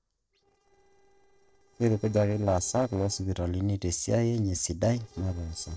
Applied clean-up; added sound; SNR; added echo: neural separator model SepFormer DNS4.